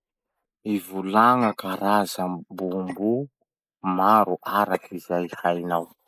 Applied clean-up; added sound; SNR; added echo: neural mask model Resemble Enhance denoiser.